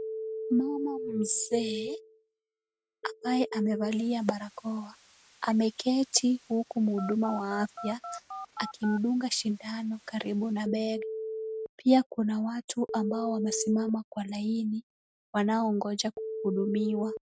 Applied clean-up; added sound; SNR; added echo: neural mask model RNNoise.